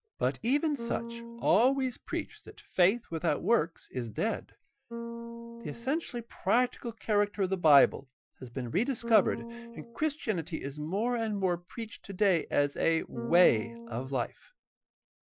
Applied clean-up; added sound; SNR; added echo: classical method Wiener filter.